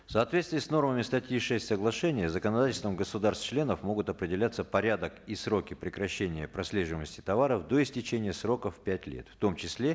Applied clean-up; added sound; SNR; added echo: none; none; none; none.